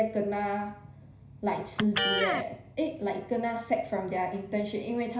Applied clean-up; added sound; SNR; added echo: none; Electric guitar; 4 dB; reverberation time 0.5 s.